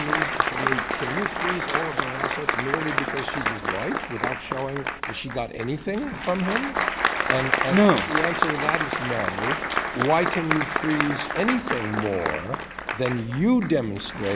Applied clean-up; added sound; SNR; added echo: none; Applause; 0 dB; none.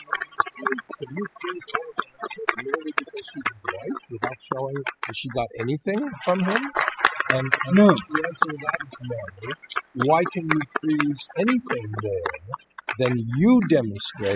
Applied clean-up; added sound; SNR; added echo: classical method spectral subtraction.